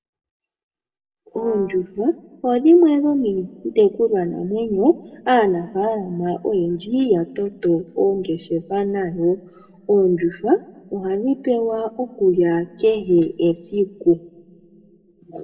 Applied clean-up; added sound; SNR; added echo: none; Brass instrument; 20 dB; reverberation time 0.8 s.